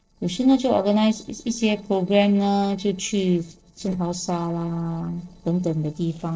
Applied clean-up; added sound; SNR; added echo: neural separator model SepFormer DNS4.